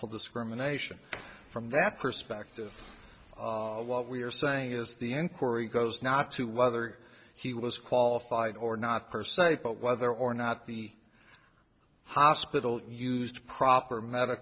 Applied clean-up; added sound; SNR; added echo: none; none; none; none.